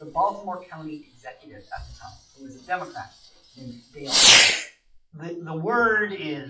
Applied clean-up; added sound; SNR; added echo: classical method WPE with log-MMSE.